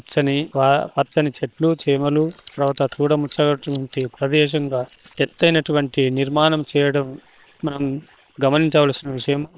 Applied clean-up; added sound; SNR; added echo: neural separator model SepFormer WHAM!.